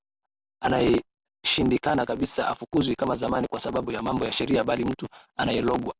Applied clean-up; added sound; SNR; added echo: none; none; none; none.